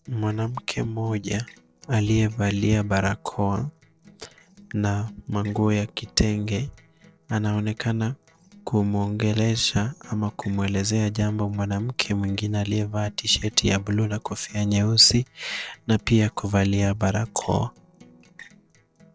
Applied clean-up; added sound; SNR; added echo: neural separator model SepFormer DNS4.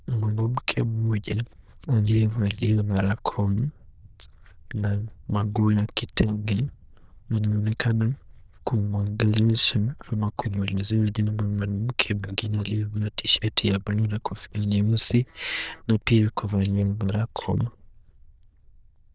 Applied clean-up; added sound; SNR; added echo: neural diffusion model UNIVERSE++.